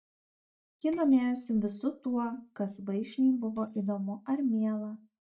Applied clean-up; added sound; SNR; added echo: neural mask model DeepFilterNet 3.